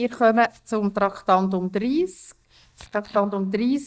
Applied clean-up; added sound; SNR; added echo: neural mask model DeepFilterNet 3.